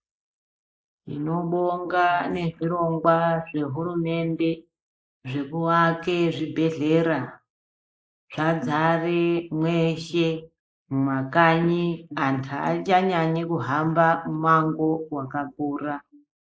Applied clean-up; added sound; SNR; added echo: neural mask model Resemble Enhance denoiser.